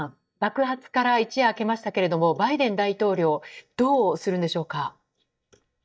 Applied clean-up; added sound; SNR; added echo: neural mask model DeepFilterNet 3.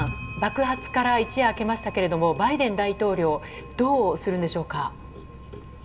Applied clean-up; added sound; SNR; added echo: none; Clock; 12 dB; reverberation time 2.3 s.